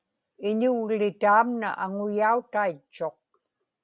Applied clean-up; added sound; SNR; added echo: none; none; none; none.